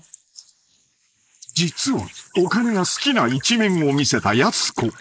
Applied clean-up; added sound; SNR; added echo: neural mask model Resemble Enhance denoiser.